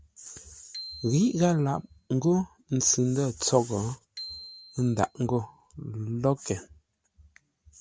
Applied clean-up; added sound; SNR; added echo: none; Bicycle bell; 20 dB; none.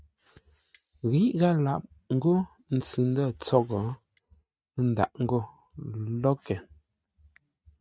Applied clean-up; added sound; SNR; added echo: neural mask model RNNoise.